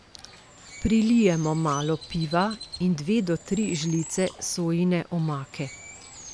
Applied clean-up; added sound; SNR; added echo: none; Bird; 17 dB; none.